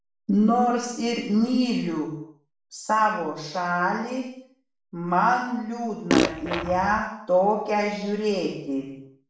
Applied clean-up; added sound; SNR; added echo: none; Fart; 0 dB; reverberation time 0.6 s.